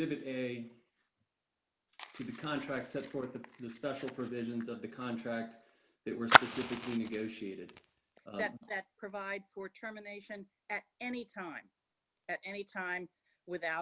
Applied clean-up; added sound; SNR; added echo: none; Fire; -1 dB; none.